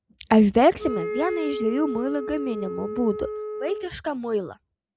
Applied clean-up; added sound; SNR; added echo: none; Wind instrument, woodwind instrument; 7 dB; none.